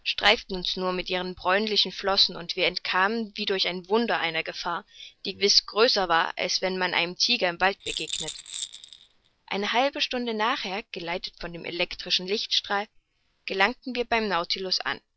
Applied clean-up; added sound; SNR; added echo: neural separator model SepFormer DNS4.